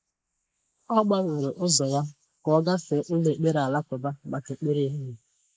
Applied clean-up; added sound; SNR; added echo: neural mask model Resemble Enhance denoiser.